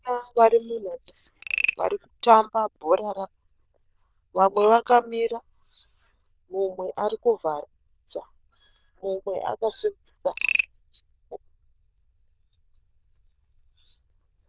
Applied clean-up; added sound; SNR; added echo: neural diffusion model UNIVERSE++.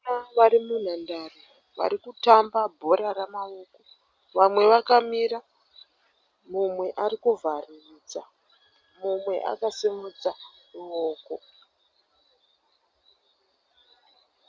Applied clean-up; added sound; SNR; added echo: none; none; none; none.